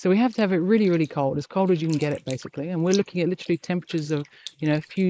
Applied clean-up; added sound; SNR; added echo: neural mask model Resemble Enhance denoiser.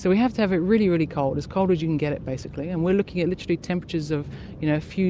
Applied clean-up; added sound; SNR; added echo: none; none; none; none.